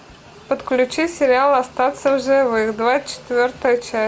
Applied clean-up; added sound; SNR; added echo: none; none; none; none.